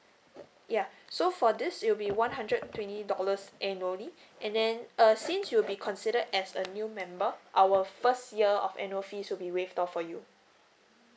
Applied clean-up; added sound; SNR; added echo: none; none; none; none.